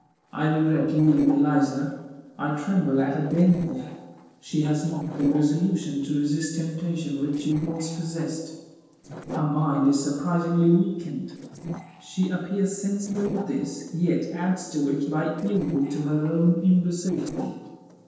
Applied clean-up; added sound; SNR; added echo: neural separator model SepFormer DNS4.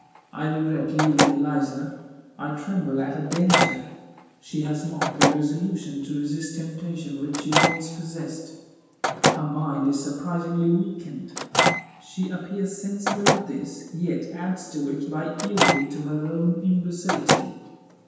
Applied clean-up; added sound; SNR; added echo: none; Microwave oven; 1 dB; reverberation time 1.2 s.